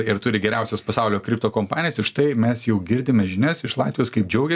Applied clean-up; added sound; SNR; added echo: none; none; none; none.